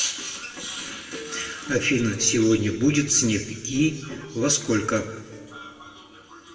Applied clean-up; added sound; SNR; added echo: none; Plucked string instrument; 20 dB; reverberation time 1.4 s.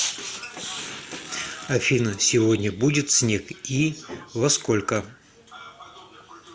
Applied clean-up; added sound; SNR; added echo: none; none; none; none.